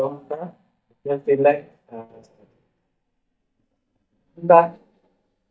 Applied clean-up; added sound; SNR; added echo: neural mask model DeepFilterNet 3.